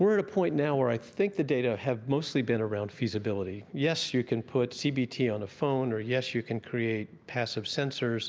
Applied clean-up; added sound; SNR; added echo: none; none; none; none.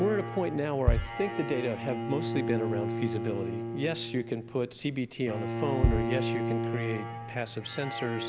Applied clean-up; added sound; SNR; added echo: none; Bass drum + Bowed string instrument; 0 dB; none.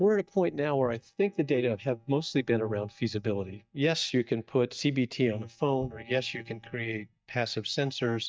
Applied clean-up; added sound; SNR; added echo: neural mask model DeepFilterNet 3.